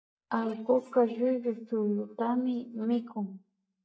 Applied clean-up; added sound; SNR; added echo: neural mask model DeepFilterNet 3.